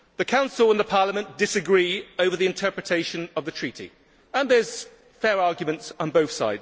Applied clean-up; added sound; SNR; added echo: none; none; none; none.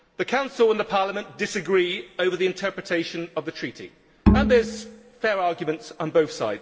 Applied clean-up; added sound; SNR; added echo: none; Bowed string instrument; -2 dB; reverberation time 1.0 s.